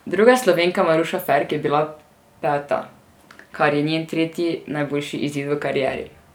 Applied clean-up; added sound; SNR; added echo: none; none; none; none.